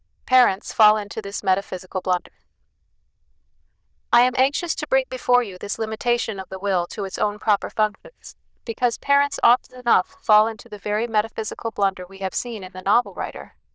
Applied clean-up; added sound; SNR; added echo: neural diffusion model UNIVERSE++.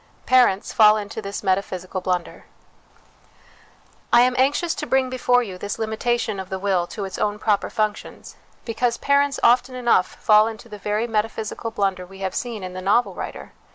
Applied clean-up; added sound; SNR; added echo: none; none; none; none.